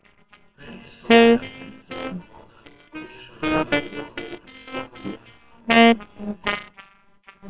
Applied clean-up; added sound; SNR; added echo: neural separator model SepFormer WHAMR!.